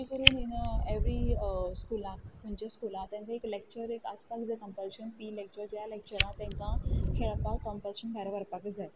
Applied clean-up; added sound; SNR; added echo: none; Fire; -4 dB; none.